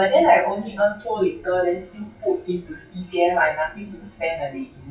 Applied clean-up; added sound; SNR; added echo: classical method WPE with log-MMSE.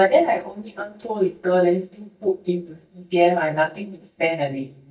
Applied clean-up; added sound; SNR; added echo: neural mask model DeepFilterNet 3.